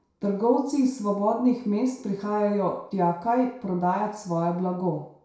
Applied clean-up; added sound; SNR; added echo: none; none; none; reverberation time 0.6 s.